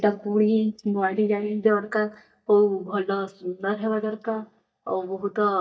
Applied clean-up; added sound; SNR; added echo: neural mask model DeepFilterNet 3.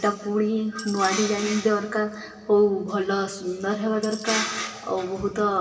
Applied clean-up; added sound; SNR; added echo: none; Tambourine; 12 dB; reverberation time 1.6 s.